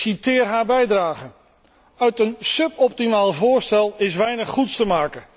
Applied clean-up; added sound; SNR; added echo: none; none; none; none.